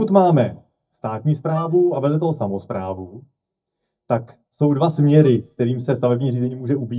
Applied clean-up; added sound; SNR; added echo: neural mask model DeepFilterNet 3.